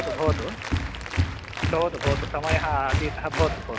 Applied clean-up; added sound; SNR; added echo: none; Applause; -1 dB; none.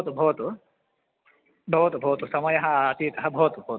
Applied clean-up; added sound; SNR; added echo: none; none; none; none.